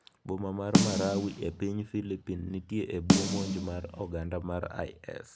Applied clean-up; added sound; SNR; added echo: none; Snare drum; -3 dB; none.